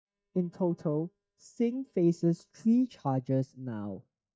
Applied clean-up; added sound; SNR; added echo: neural mask model DeepFilterNet 3.